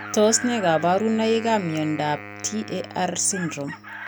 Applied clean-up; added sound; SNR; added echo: none; Chicken, rooster + Wind instrument, woodwind instrument; 13 dB; none.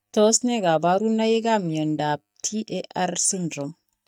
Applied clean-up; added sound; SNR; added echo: neural mask model DeepFilterNet 3.